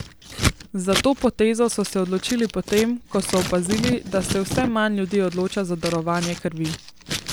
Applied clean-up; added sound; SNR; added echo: none; Scissors; 7 dB; none.